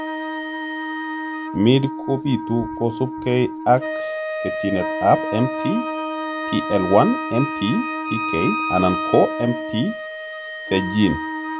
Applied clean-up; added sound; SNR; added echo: none; Wind instrument, woodwind instrument + Wind instrument, woodwind instrument; 5 dB; none.